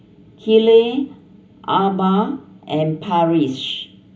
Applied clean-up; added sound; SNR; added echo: none; none; none; reverberation time 0.4 s.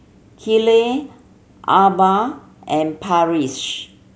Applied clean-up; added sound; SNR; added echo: none; none; none; none.